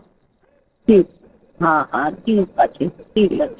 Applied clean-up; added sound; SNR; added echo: neural separator model SepFormer DNS4.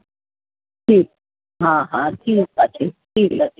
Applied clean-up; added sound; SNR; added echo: none; none; none; none.